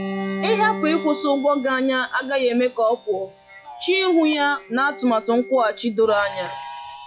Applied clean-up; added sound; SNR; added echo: classical method log-MMSE.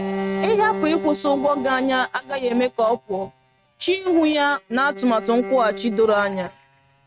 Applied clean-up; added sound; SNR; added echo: neural mask model RNNoise.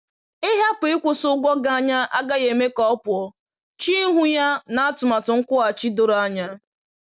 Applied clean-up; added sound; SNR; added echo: none; none; none; none.